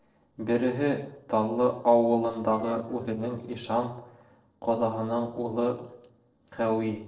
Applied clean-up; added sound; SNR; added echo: neural separator model SepFormer DNS4.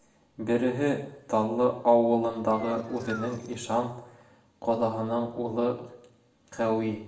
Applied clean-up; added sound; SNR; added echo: none; Engine; 14 dB; reverberation time 0.7 s.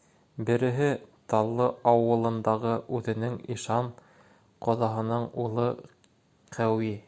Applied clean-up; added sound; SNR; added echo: none; none; none; none.